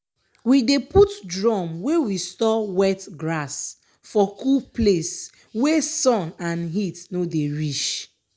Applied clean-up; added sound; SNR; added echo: none; none; none; none.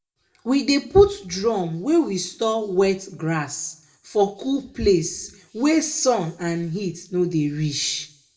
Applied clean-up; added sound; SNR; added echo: none; none; none; reverberation time 0.3 s.